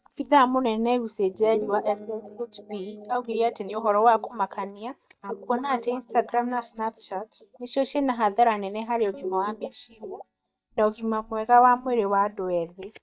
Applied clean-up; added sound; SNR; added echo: neural mask model DeepFilterNet 3.